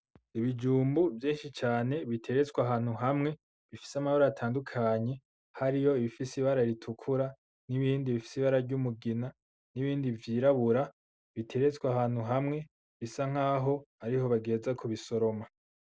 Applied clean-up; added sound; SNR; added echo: none; none; none; none.